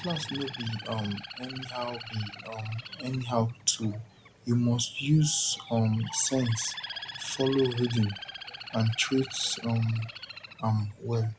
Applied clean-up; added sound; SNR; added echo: none; Bird; 13 dB; none.